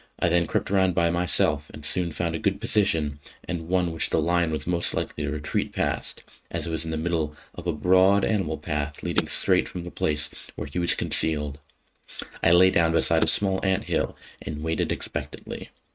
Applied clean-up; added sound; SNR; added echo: neural mask model RNNoise.